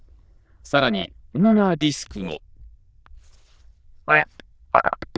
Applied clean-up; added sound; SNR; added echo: neural diffusion model UNIVERSE++.